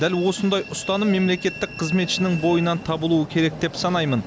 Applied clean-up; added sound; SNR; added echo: none; Train; 13 dB; none.